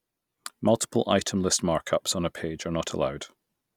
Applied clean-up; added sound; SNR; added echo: none; none; none; none.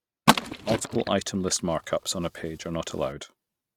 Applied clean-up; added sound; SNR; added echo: neural mask model RNNoise.